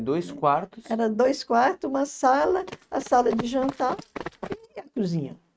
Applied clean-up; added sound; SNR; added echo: neural mask model RNNoise.